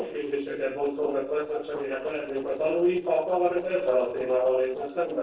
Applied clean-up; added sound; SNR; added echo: neural separator model SepFormer DNS4.